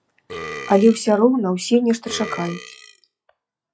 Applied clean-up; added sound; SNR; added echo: classical method log-MMSE.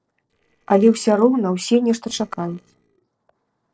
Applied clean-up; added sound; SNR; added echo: neural separator model SepFormer DNS4.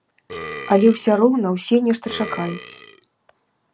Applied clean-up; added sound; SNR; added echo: none; Burping, eructation; 15 dB; none.